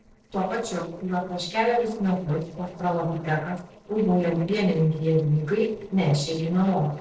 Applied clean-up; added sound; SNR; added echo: neural separator model SepFormer DNS4.